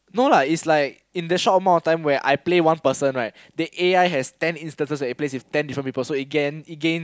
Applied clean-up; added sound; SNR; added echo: none; none; none; none.